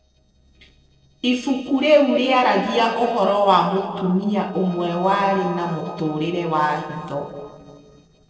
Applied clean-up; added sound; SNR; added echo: neural separator model SepFormer DNS4.